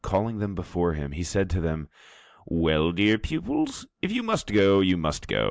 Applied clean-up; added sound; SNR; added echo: none; none; none; none.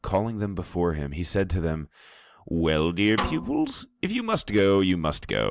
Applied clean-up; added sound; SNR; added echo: none; Snare drum; 11 dB; none.